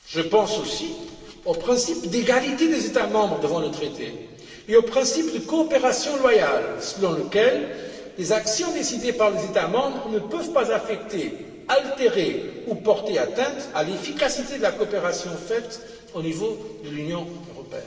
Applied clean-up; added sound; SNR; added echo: none; none; none; reverberation time 2.0 s.